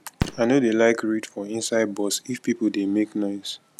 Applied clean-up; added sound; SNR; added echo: none; Fireworks; 12 dB; none.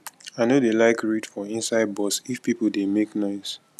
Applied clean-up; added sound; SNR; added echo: none; none; none; none.